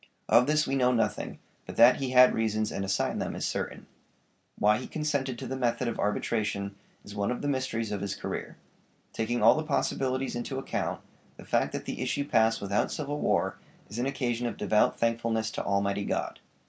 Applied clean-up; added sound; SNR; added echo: none; none; none; none.